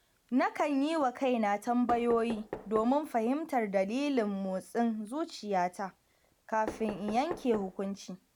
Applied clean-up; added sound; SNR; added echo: none; Knock; 16 dB; none.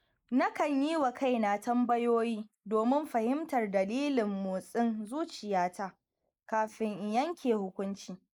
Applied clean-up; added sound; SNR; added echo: neural mask model Resemble Enhance denoiser.